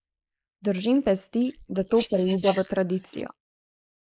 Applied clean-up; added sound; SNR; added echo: neural mask model Resemble Enhance denoiser.